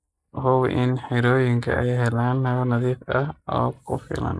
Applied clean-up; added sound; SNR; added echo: neural mask model Resemble Enhance denoiser.